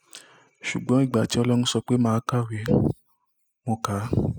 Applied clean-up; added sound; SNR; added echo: classical method spectral subtraction.